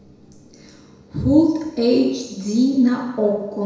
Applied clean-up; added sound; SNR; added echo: none; none; none; reverberation time 1.0 s.